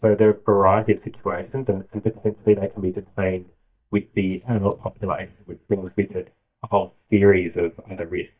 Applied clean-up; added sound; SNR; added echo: neural mask model DeepFilterNet 3.